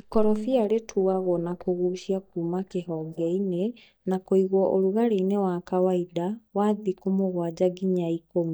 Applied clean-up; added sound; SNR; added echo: neural mask model DeepFilterNet 3.